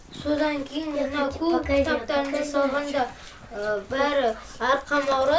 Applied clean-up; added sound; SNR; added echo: none; none; none; none.